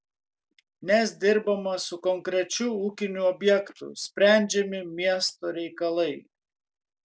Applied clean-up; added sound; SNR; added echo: none; none; none; none.